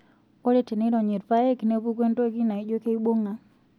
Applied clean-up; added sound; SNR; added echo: none; none; none; none.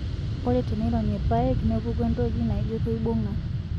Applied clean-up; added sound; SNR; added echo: none; Fixed-wing aircraft, airplane; -1 dB; none.